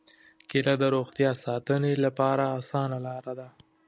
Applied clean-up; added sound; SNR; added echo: none; none; none; none.